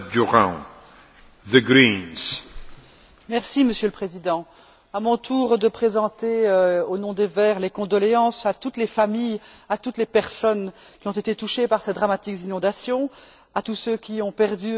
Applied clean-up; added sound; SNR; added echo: none; none; none; none.